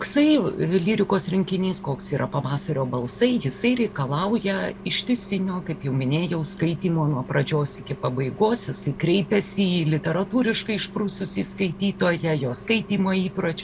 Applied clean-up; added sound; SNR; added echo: none; Engine; 16 dB; none.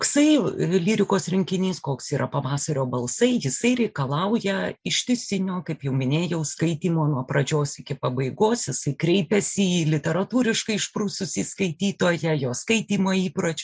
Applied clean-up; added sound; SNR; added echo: none; none; none; none.